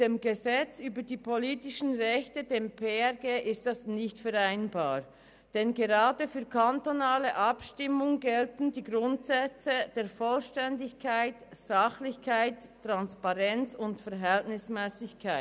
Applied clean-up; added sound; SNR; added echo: none; none; none; none.